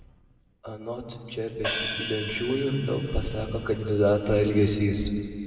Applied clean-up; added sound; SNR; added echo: none; Hi-hat; 9 dB; reverberation time 2.1 s.